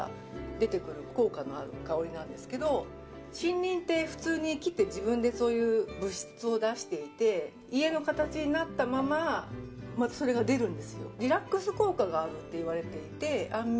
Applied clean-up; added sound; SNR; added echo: none; none; none; none.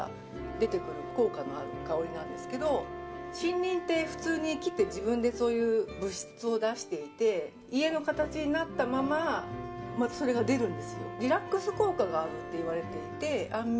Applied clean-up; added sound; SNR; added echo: none; Wind instrument, woodwind instrument; 12 dB; none.